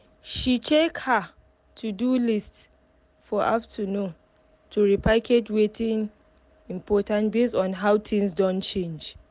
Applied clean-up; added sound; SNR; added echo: none; none; none; none.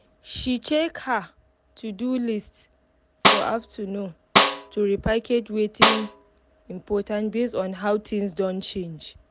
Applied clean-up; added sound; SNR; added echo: none; Snare drum; -4 dB; none.